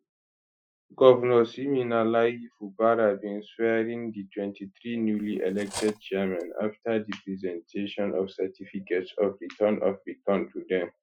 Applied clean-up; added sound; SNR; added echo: classical method Wiener filter.